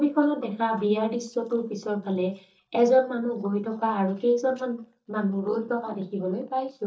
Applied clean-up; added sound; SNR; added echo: neural mask model DeepFilterNet 3.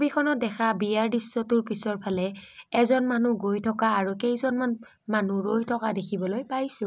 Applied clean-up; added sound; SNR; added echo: none; none; none; none.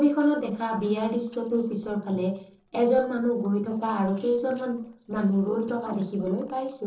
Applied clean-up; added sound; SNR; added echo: neural separator model SepFormer DNS4.